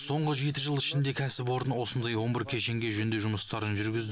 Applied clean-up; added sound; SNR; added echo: none; none; none; none.